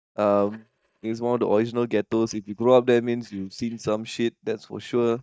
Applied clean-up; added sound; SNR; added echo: neural mask model DeepFilterNet 3.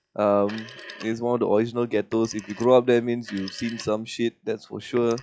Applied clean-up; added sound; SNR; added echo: classical method log-MMSE.